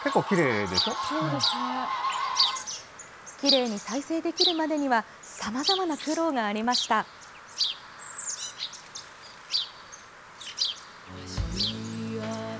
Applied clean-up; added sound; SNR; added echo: none; Chirp, tweet; 3 dB; none.